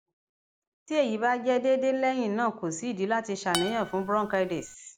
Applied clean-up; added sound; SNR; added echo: none; Acoustic guitar; 10 dB; none.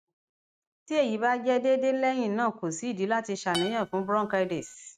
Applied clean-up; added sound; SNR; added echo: neural mask model RNNoise.